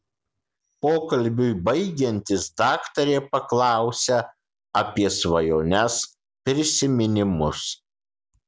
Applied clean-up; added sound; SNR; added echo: none; none; none; none.